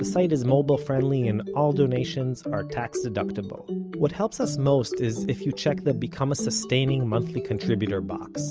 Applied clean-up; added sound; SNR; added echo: none; none; none; none.